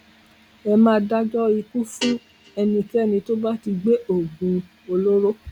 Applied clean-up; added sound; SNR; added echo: none; Guitar; 18 dB; none.